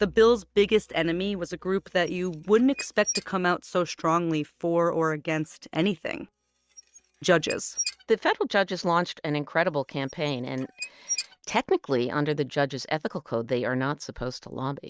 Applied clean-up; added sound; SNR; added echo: neural mask model RNNoise.